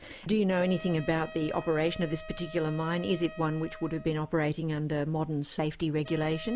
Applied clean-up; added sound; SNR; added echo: none; Wind instrument, woodwind instrument; 17 dB; none.